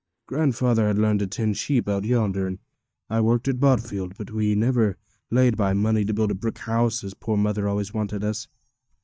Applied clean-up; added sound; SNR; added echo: neural mask model DeepFilterNet 3.